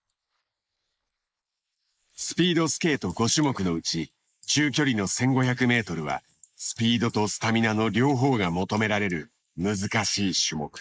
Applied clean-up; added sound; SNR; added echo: neural mask model Resemble Enhance denoiser.